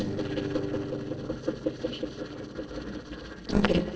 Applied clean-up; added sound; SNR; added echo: neural separator model SepFormer DNS4.